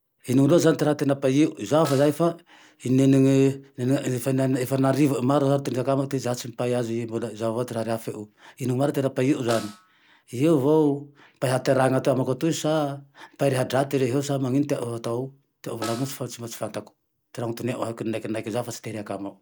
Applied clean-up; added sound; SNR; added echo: none; Snare drum; 18 dB; none.